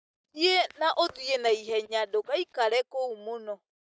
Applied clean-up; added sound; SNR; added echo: neural mask model DeepFilterNet 3.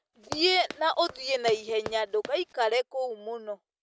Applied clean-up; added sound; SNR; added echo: none; Run; 14 dB; none.